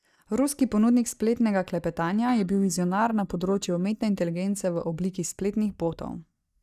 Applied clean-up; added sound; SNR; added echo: neural mask model DeepFilterNet 3.